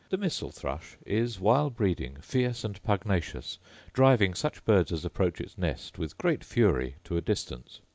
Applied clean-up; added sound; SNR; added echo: none; none; none; none.